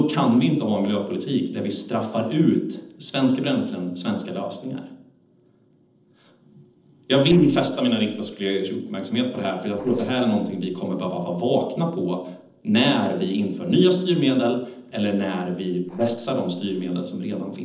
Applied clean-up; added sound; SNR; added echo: neural separator model SepFormer DNS4.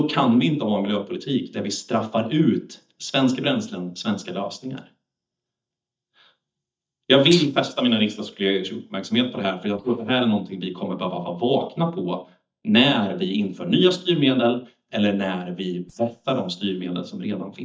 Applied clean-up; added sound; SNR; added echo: neural mask model DeepFilterNet 3.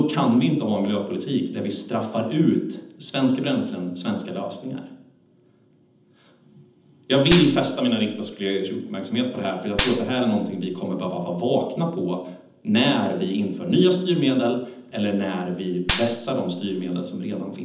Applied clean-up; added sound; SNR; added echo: none; Gunshot, gunfire; 1 dB; reverberation time 0.8 s.